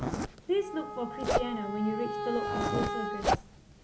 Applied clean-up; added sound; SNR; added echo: none; Wind instrument, woodwind instrument + Zipper (clothing); -2 dB; none.